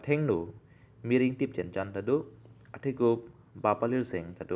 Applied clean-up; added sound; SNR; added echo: none; none; none; none.